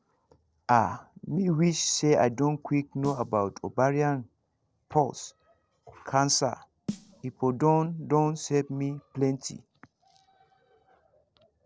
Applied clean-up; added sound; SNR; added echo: neural separator model SepFormer DNS4.